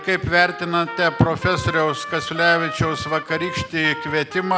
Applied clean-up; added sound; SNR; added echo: none; Trumpet; 11 dB; none.